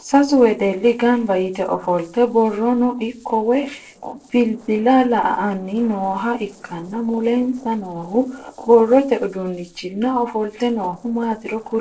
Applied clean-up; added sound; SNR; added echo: neural separator model SepFormer DNS4.